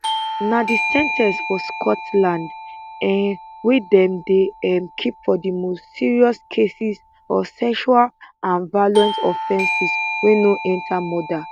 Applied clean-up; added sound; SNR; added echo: none; Bell / Doorbell; 8 dB; none.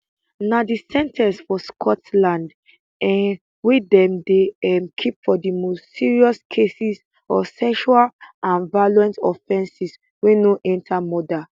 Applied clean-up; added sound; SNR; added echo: none; none; none; none.